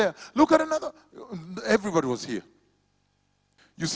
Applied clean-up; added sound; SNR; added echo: none; none; none; none.